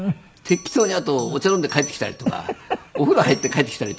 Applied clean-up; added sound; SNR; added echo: none; Bell; 16 dB; none.